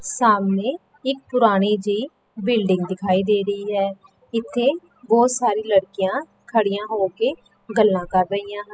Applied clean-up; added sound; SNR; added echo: classical method spectral subtraction.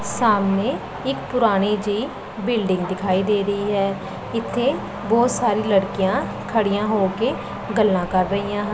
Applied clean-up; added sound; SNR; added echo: none; Race car, auto racing / Accelerating, revving, vroom; 13 dB; none.